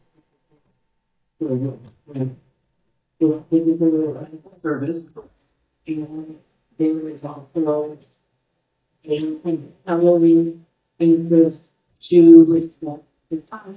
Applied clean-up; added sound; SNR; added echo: neural mask model DeepFilterNet 3.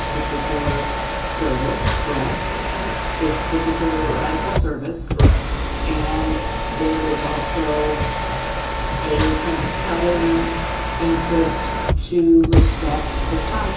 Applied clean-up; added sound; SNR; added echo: none; Mechanisms; -2 dB; reverberation time 0.7 s.